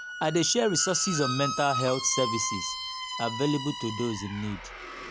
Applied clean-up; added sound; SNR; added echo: none; Glass + Squeak; 6 dB; none.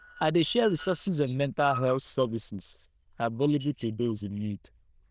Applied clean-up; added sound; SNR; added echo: neural diffusion model UNIVERSE++.